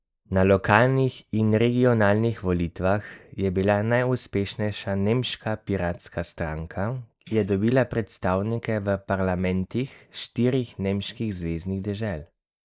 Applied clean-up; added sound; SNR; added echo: neural mask model Resemble Enhance denoiser.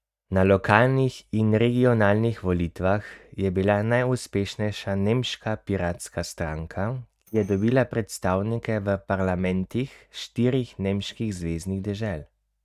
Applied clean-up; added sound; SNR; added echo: neural mask model RNNoise.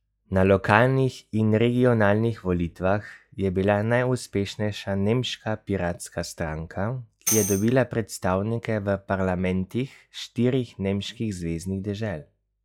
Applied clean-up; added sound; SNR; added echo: classical method log-MMSE.